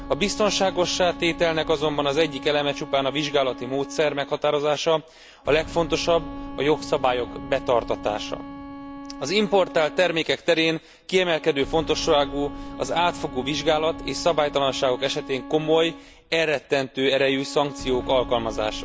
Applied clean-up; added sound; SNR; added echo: none; Explosion + Bowed string instrument; 13 dB; none.